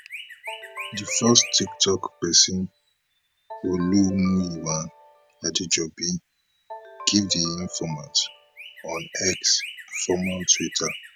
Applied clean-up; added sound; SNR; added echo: none; Ringtone + Chirp, tweet; 15 dB; none.